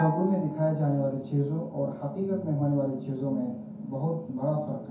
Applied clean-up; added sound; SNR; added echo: none; Bell; 15 dB; reverberation time 0.6 s.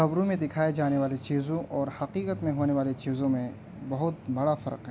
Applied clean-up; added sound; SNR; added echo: none; none; none; none.